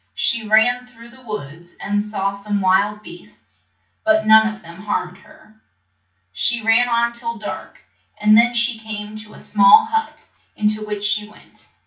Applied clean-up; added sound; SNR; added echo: none; none; none; reverberation time 0.2 s.